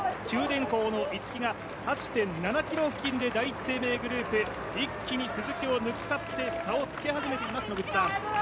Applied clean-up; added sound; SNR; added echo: none; none; none; none.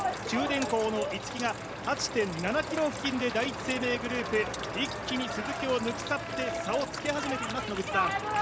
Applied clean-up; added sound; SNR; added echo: none; Drip; 14 dB; none.